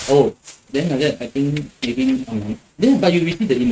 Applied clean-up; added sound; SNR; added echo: neural mask model RNNoise.